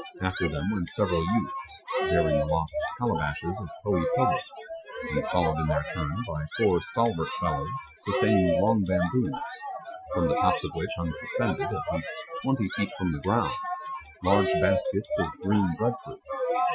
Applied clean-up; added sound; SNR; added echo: classical method Wiener filter.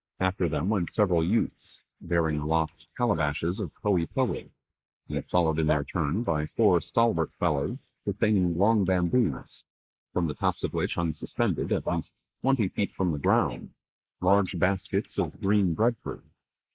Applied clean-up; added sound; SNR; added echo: neural mask model Resemble Enhance denoiser.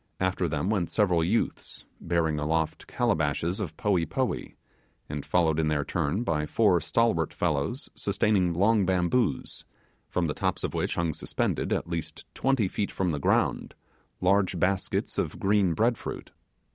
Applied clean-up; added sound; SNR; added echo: none; none; none; none.